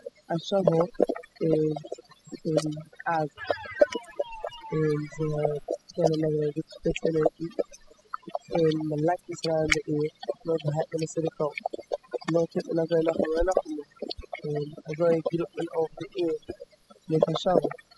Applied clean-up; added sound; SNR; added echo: classical method spectral subtraction.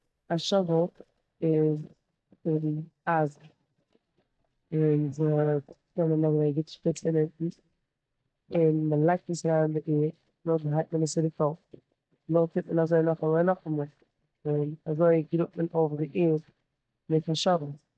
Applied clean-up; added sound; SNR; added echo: neural mask model DeepFilterNet 3.